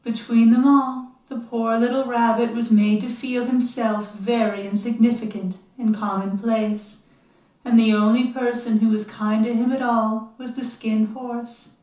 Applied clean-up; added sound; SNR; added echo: none; none; none; reverberation time 0.9 s.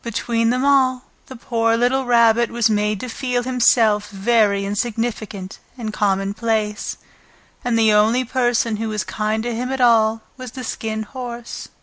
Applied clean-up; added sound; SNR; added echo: none; none; none; none.